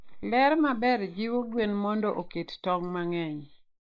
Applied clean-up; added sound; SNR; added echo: neural mask model Resemble Enhance denoiser.